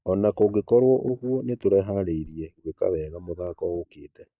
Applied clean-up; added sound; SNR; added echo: neural mask model DeepFilterNet 3.